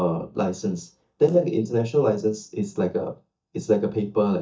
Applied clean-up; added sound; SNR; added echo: neural mask model DeepFilterNet 3.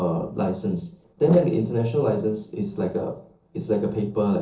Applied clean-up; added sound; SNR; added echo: neural separator model SepFormer DNS4.